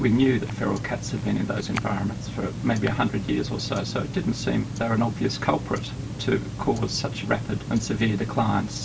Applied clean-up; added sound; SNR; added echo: none; Tick-tock; 7 dB; reverberation time 0.2 s.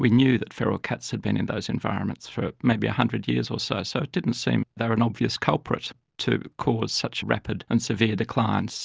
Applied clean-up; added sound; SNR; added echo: none; none; none; none.